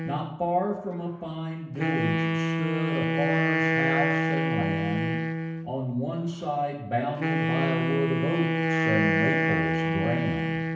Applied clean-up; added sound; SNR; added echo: none; Wind instrument, woodwind instrument; -4 dB; reverberation time 0.8 s.